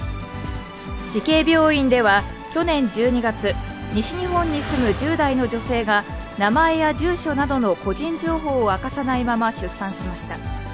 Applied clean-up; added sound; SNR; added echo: none; Engine; 19 dB; none.